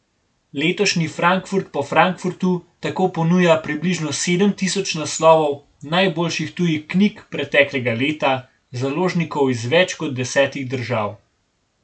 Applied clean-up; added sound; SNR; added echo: none; none; none; none.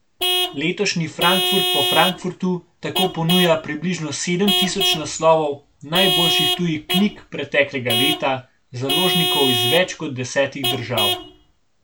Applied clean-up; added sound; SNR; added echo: none; Vehicle horn, car horn, honking / Truck; 1 dB; none.